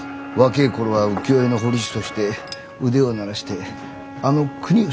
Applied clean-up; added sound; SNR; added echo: none; Wind instrument, woodwind instrument; 15 dB; none.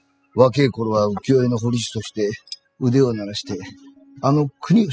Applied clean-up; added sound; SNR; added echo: classical method spectral subtraction.